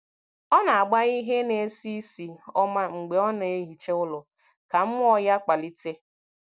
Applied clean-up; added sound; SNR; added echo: none; none; none; none.